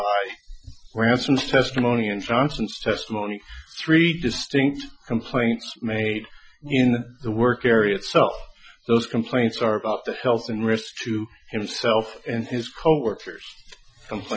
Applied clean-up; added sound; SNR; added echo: classical method Wiener filter.